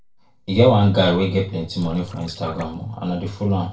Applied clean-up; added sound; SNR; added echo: neural separator model SepFormer DNS4.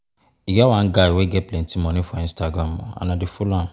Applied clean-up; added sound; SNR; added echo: none; none; none; none.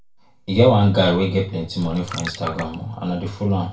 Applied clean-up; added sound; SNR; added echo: none; Trickle, dribble; 15 dB; reverberation time 0.3 s.